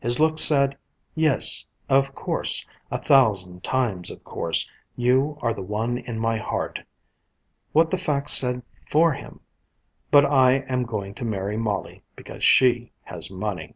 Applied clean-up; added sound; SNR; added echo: none; none; none; none.